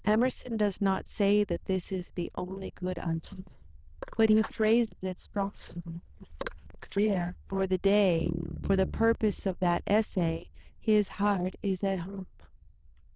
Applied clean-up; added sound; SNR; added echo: neural diffusion model UNIVERSE++.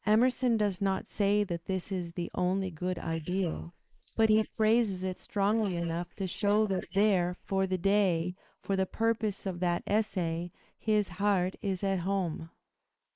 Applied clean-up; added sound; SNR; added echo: neural mask model Resemble Enhance denoiser.